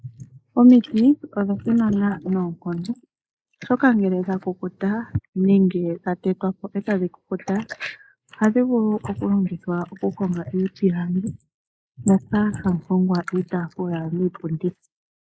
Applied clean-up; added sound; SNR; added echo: neural mask model Resemble Enhance denoiser.